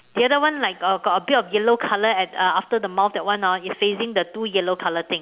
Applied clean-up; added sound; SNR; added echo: none; none; none; none.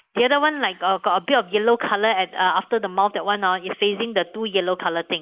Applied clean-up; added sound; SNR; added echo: neural mask model Resemble Enhance denoiser.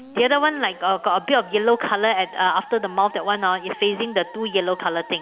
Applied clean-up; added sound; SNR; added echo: none; Musical instrument; 20 dB; none.